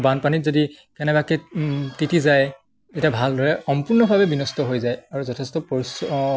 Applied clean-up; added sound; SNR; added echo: none; none; none; none.